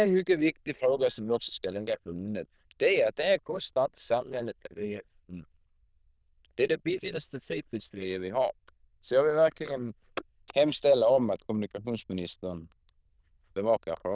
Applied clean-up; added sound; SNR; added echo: neural diffusion model UNIVERSE++.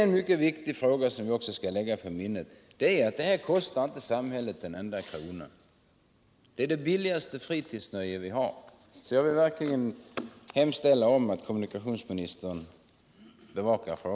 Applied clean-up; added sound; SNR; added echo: none; none; none; none.